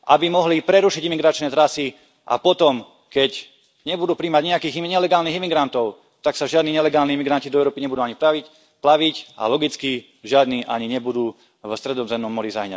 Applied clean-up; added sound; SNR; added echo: none; none; none; none.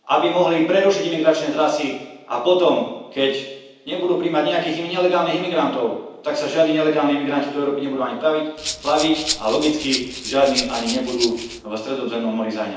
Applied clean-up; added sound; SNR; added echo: none; Rattle (instrument); 8 dB; reverberation time 0.9 s.